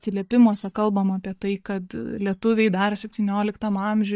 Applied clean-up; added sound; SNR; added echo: neural mask model DeepFilterNet 3.